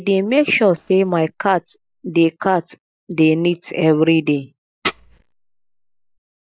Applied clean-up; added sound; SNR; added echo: neural mask model DeepFilterNet 3.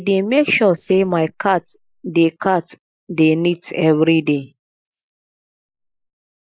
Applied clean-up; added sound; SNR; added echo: neural mask model Resemble Enhance denoiser.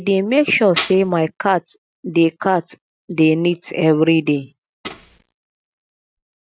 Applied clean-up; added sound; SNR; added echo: neural mask model RNNoise.